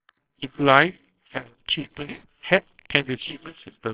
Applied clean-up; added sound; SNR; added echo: neural separator model SepFormer WHAMR!.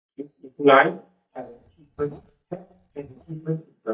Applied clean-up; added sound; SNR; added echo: neural mask model DeepFilterNet 3.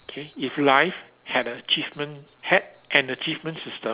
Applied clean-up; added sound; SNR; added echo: none; none; none; none.